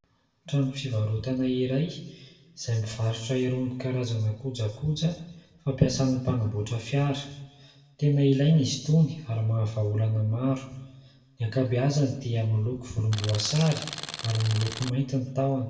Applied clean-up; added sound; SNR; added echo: none; Tools; 10 dB; reverberation time 0.8 s.